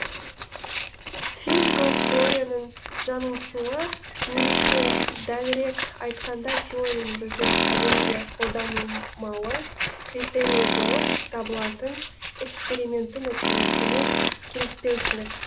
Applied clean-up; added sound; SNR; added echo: none; Scissors + Tools; -4 dB; none.